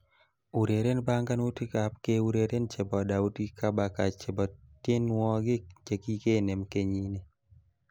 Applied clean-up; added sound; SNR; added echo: none; none; none; none.